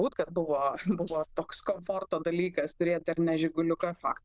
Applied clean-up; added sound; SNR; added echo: neural diffusion model UNIVERSE++.